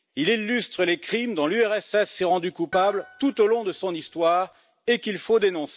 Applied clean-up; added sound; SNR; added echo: none; Harp; 18 dB; none.